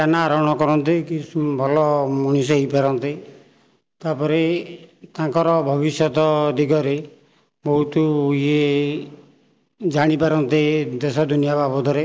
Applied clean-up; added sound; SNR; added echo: none; none; none; none.